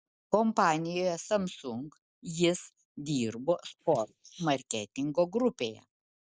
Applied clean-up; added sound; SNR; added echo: neural mask model Resemble Enhance denoiser.